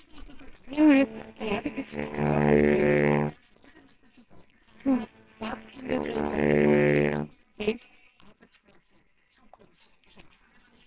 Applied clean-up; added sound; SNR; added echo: neural separator model SepFormer WHAMR!.